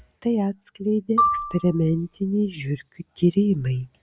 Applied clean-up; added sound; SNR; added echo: none; Marimba, xylophone; 4 dB; none.